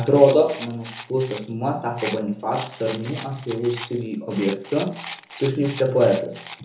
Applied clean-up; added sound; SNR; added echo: none; Rattle; 16 dB; reverberation time 0.6 s.